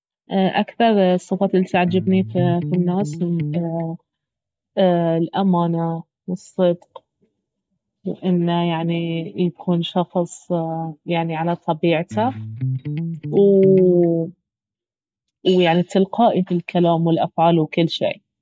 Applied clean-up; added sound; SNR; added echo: none; Electric guitar; 7 dB; none.